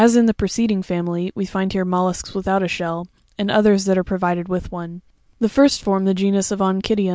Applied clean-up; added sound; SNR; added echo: none; none; none; none.